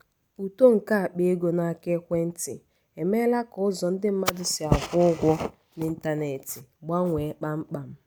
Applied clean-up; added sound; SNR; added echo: none; none; none; none.